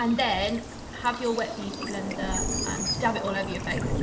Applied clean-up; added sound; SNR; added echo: none; Stream / Bird vocalization, bird call, bird song; 2 dB; reverberation time 2.4 s.